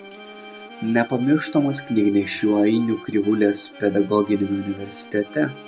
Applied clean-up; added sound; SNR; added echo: none; Bowed string instrument + Wind instrument, woodwind instrument; 20 dB; none.